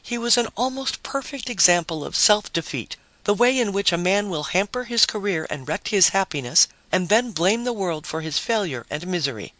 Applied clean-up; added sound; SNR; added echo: none; none; none; none.